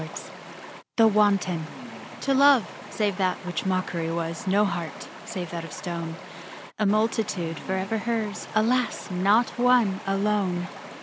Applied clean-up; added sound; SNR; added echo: none; Stream; 14 dB; none.